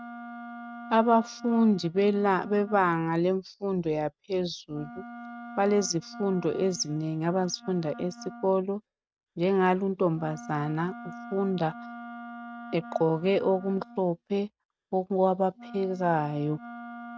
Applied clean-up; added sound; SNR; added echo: neural mask model RNNoise.